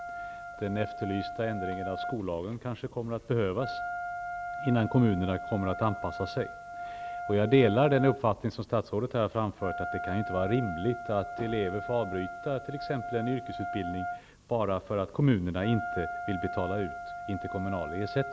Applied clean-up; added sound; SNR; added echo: none; Wind instrument, woodwind instrument; 8 dB; none.